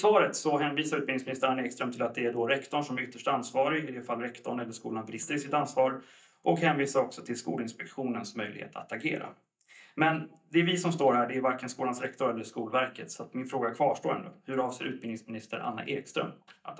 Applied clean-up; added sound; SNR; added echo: neural mask model DeepFilterNet 3.